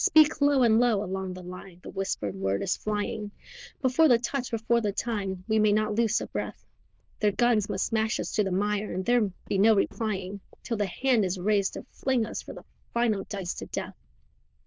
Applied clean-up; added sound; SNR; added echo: neural diffusion model UNIVERSE++.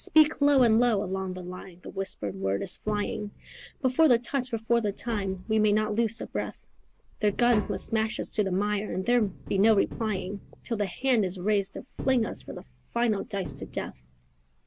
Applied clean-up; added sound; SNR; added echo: none; Tap; 17 dB; none.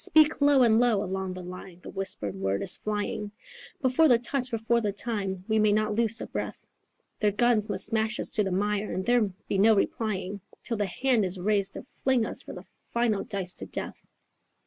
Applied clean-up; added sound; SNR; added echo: none; none; none; none.